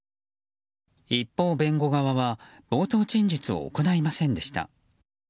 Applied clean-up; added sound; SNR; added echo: none; none; none; none.